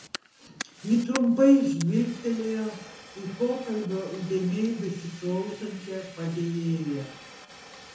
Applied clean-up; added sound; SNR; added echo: none; Fire; 17 dB; reverberation time 0.6 s.